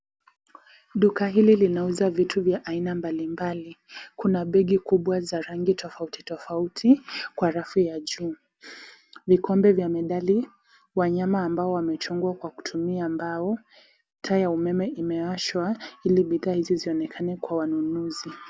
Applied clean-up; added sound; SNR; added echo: none; none; none; none.